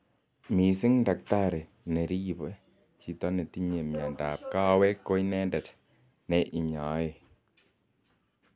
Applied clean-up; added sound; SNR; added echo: none; none; none; none.